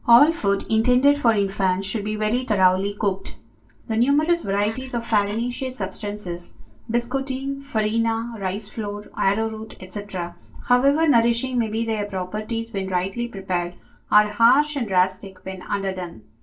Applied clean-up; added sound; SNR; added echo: neural separator model SepFormer DNS4.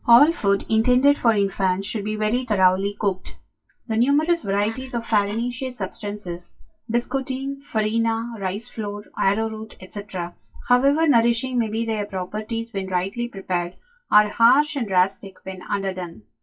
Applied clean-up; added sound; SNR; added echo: classical method WPE with log-MMSE.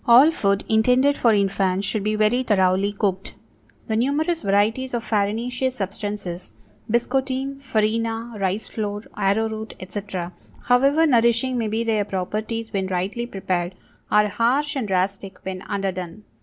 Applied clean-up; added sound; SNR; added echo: none; none; none; none.